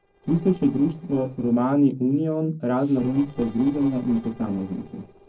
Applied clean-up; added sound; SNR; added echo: neural separator model SepFormer DNS4.